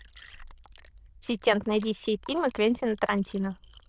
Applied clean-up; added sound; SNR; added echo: neural diffusion model UNIVERSE++.